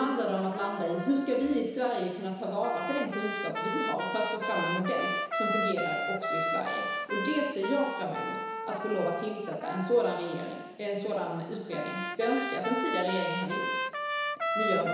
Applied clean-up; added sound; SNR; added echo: none; Trumpet; 3 dB; reverberation time 1.0 s.